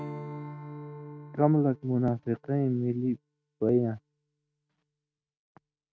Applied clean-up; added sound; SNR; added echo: neural mask model RNNoise.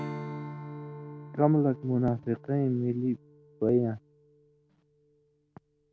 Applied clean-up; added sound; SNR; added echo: none; Strum; 14 dB; none.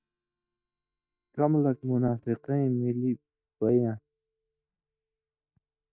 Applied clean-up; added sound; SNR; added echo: neural mask model DeepFilterNet 3.